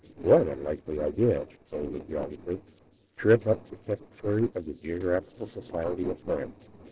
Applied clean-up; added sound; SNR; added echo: neural separator model SepFormer DNS4.